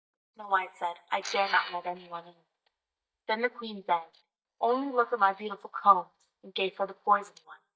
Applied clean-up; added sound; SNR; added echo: neural mask model DeepFilterNet 3.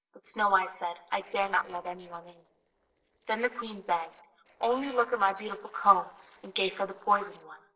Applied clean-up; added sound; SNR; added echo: neural separator model SepFormer DNS4.